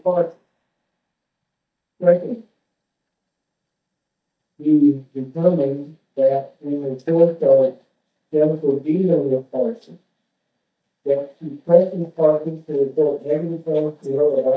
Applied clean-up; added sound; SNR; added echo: neural mask model DeepFilterNet 3.